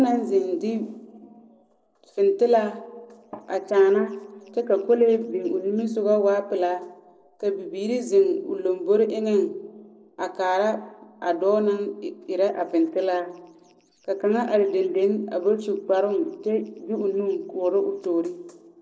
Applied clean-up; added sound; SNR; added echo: neural separator model SepFormer DNS4.